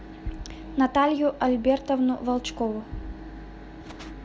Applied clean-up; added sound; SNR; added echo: none; none; none; none.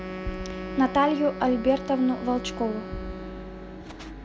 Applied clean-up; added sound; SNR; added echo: none; Wind instrument, woodwind instrument; 10 dB; none.